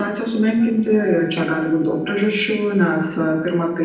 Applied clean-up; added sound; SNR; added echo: neural separator model SepFormer DNS4.